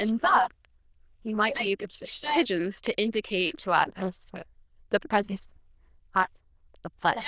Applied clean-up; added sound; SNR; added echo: neural diffusion model UNIVERSE++.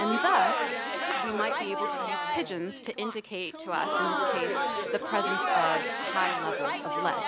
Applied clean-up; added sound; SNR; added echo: none; Crowd; -3 dB; none.